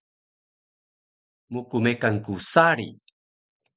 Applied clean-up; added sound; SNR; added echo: none; none; none; none.